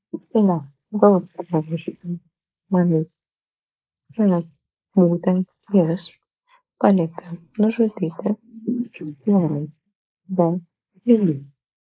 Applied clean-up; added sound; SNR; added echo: neural mask model Resemble Enhance denoiser.